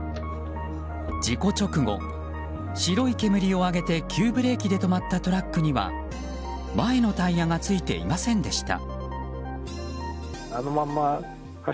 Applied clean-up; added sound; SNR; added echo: none; none; none; none.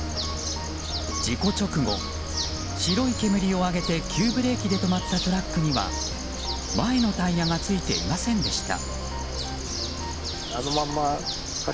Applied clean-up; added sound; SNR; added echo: none; Bird; 6 dB; none.